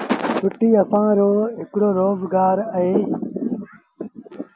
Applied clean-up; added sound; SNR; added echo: none; none; none; none.